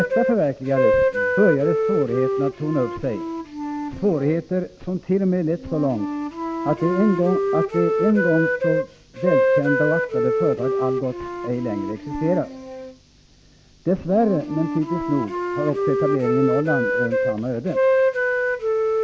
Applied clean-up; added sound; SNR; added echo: none; Wind instrument, woodwind instrument; 0 dB; none.